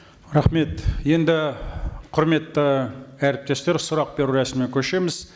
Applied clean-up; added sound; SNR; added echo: none; none; none; none.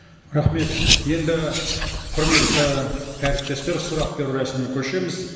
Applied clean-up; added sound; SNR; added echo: none; Car; 0 dB; reverberation time 1.6 s.